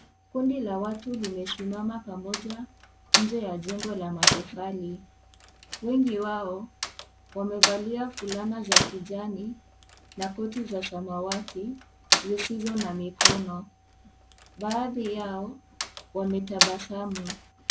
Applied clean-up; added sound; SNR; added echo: none; Slam; -1 dB; none.